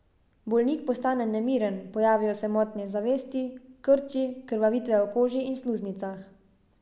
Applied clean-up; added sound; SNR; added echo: none; none; none; none.